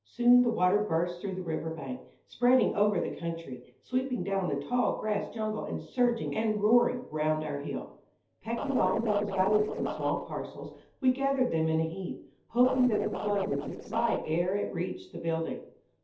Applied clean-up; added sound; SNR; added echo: neural separator model SepFormer DNS4.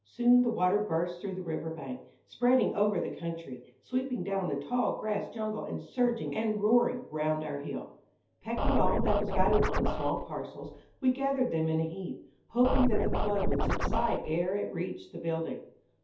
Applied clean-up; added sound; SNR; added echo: none; Scratching (performance technique); -2 dB; reverberation time 0.5 s.